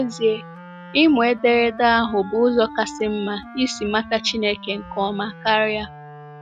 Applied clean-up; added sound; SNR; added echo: none; Wind instrument, woodwind instrument; 17 dB; none.